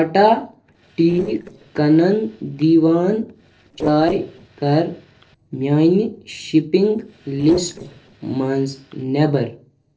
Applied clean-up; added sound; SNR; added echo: neural separator model SepFormer DNS4.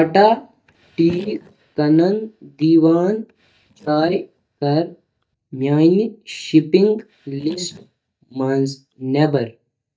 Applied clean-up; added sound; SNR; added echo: neural mask model DeepFilterNet 3.